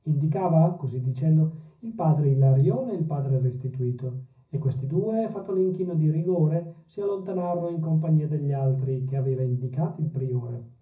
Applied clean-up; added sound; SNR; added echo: none; none; none; reverberation time 0.4 s.